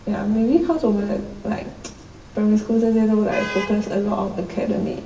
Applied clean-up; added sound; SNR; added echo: none; Traffic noise, roadway noise / Vehicle horn, car horn, honking; 17 dB; reverberation time 0.7 s.